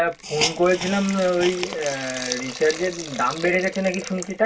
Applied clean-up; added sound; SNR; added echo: none; Hiss; 9 dB; reverberation time 0.1 s.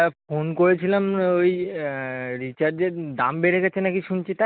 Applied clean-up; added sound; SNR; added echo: none; none; none; none.